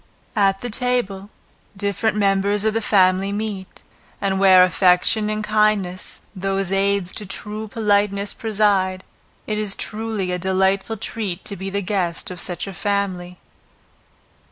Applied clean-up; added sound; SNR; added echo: none; none; none; none.